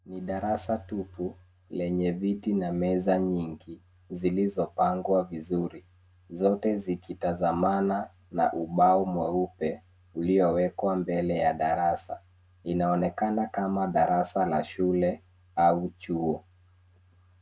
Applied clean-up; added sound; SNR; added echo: none; none; none; none.